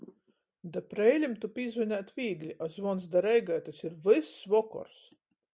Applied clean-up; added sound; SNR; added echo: none; none; none; none.